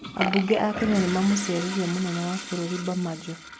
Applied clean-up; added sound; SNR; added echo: none; Toilet flush + Burping, eructation; 8 dB; none.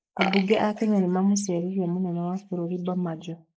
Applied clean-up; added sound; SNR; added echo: neural mask model Resemble Enhance denoiser.